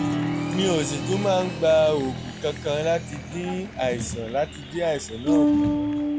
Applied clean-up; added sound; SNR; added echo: none; Applause + Bass guitar; 1 dB; none.